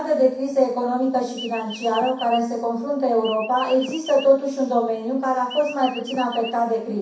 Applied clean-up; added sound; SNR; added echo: none; Chirp, tweet; 15 dB; reverberation time 0.6 s.